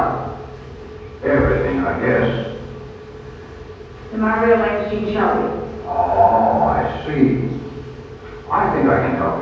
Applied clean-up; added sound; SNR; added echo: none; none; none; reverberation time 1.3 s.